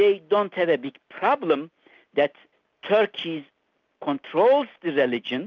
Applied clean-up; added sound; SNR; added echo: none; none; none; none.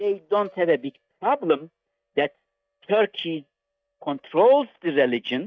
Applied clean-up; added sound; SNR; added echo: neural mask model DeepFilterNet 3.